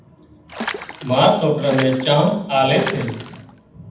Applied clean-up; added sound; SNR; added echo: none; Water / Splash, splatter; 11 dB; reverberation time 0.8 s.